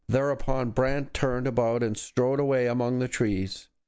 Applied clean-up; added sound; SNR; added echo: none; none; none; none.